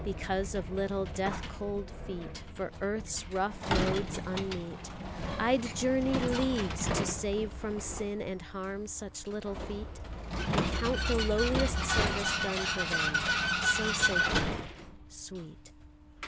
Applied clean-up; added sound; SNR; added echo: none; Vehicle; -1 dB; none.